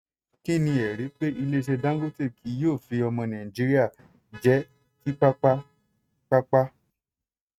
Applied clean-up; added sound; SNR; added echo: neural mask model RNNoise.